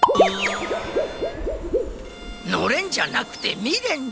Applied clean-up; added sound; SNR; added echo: none; Aircraft + Bowed string instrument; 18 dB; none.